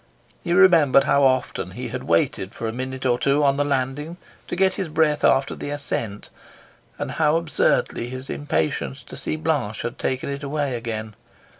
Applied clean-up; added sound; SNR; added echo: none; none; none; none.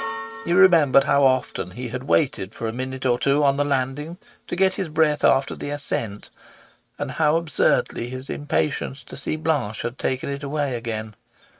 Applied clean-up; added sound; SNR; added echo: neural mask model RNNoise.